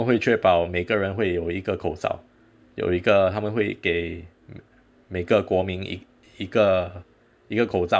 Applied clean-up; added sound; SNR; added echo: none; none; none; none.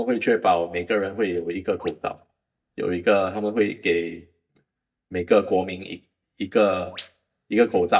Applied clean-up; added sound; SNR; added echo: neural mask model DeepFilterNet 3.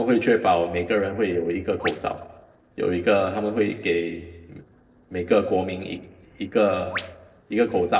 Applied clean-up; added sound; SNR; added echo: neural separator model SepFormer DNS4.